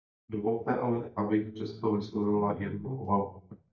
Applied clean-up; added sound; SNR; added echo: neural mask model DeepFilterNet 3.